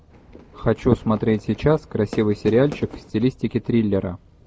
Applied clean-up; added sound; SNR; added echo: none; Fireworks; 19 dB; none.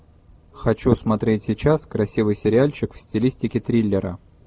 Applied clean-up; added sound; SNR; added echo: none; none; none; none.